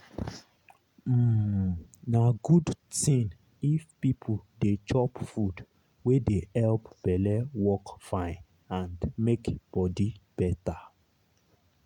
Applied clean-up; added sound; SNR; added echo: none; none; none; none.